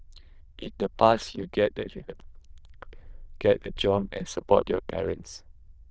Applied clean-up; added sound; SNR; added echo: neural diffusion model UNIVERSE++.